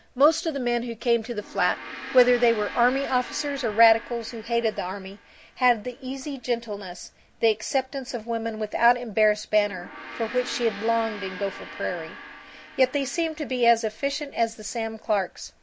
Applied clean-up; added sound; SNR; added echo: none; Gong; 17 dB; none.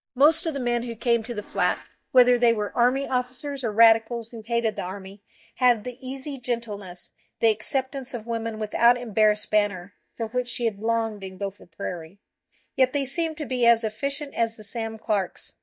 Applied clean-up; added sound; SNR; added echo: neural mask model DeepFilterNet 3.